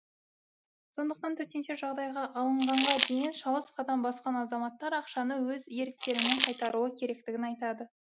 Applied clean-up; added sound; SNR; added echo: none; Crumpling, crinkling; -5 dB; none.